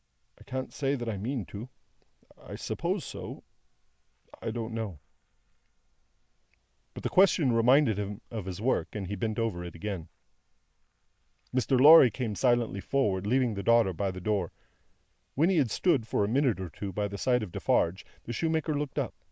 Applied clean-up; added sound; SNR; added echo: neural mask model Resemble Enhance denoiser.